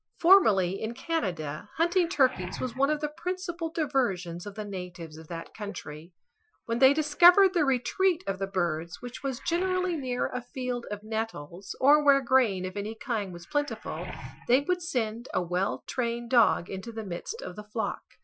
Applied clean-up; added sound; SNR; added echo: classical method Wiener filter.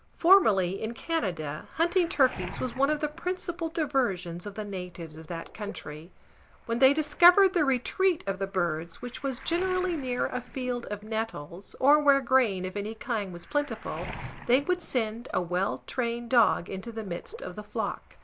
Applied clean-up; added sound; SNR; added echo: none; Waves, surf; 19 dB; none.